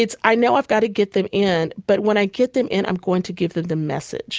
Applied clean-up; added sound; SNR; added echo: none; none; none; none.